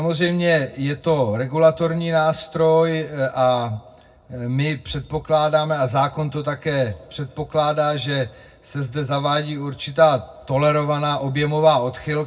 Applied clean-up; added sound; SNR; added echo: none; none; none; reverberation time 0.4 s.